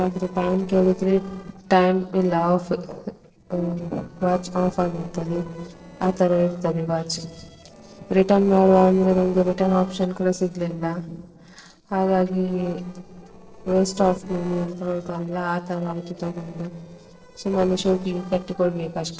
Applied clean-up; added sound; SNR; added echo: neural separator model SepFormer DNS4.